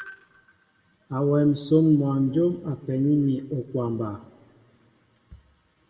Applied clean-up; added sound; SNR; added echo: none; none; none; reverberation time 1.1 s.